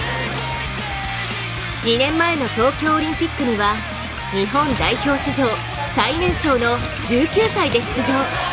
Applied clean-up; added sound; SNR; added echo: none; none; none; none.